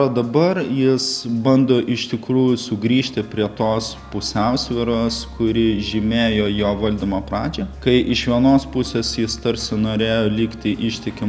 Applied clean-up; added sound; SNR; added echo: none; none; none; none.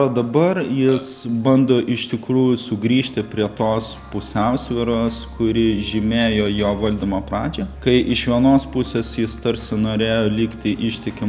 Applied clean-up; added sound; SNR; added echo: none; Burping, eructation; 17 dB; none.